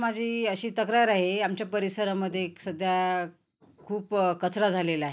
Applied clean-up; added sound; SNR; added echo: none; none; none; none.